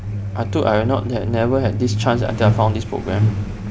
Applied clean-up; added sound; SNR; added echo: none; Truck; 1 dB; none.